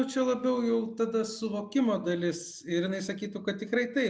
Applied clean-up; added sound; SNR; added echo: none; none; none; none.